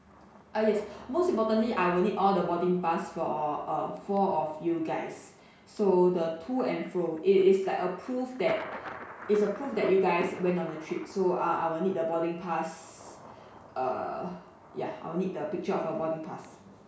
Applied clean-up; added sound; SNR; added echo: none; Thunder; 20 dB; reverberation time 0.6 s.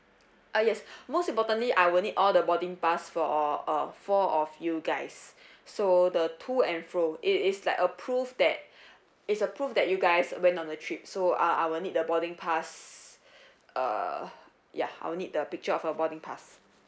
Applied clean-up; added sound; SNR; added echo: none; none; none; none.